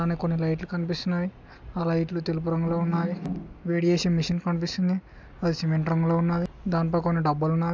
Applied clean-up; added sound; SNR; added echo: none; none; none; none.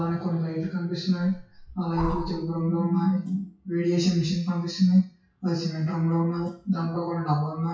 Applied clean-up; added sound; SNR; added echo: classical method WPE with log-MMSE.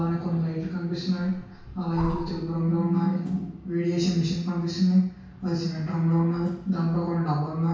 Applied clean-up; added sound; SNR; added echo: none; Breathing; 14 dB; reverberation time 0.6 s.